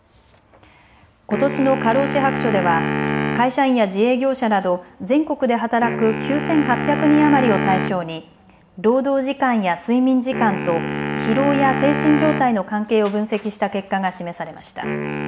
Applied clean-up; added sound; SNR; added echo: none; Wind instrument, woodwind instrument; 6 dB; reverberation time 2.5 s.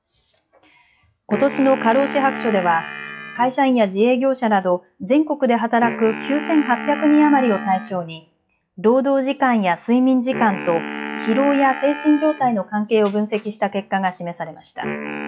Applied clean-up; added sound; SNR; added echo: classical method WPE with log-MMSE.